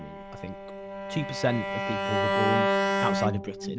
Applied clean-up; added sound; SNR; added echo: none; Bowed string instrument; -4 dB; none.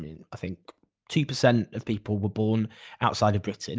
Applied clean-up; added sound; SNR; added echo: none; none; none; none.